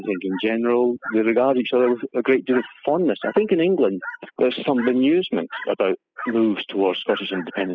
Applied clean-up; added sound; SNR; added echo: classical method spectral subtraction.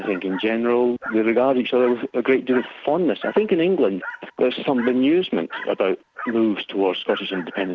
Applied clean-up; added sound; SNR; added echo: none; Dog; 17 dB; none.